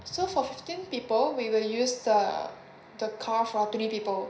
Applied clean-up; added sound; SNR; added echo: none; none; none; reverberation time 0.5 s.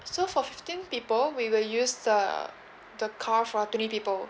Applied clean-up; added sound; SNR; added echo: none; none; none; none.